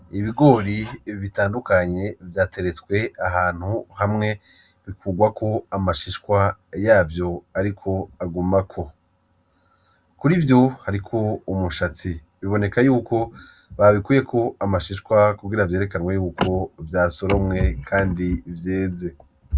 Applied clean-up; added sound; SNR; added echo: none; none; none; none.